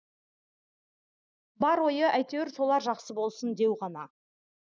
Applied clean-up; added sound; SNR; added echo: none; none; none; none.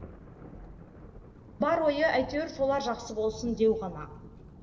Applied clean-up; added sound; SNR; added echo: none; Thunder; 16 dB; reverberation time 2.2 s.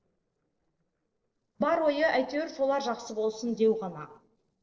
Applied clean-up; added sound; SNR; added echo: neural separator model SepFormer DNS4.